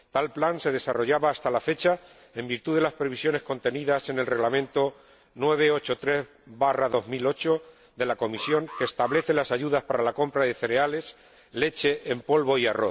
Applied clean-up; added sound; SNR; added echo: none; Alarm; 15 dB; none.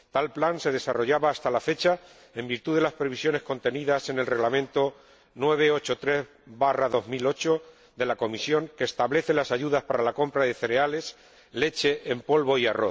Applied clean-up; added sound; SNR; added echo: none; none; none; none.